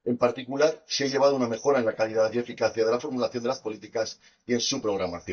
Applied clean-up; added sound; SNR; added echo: neural mask model DeepFilterNet 3.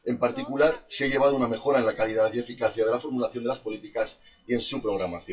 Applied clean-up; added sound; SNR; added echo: classical method WPE with log-MMSE.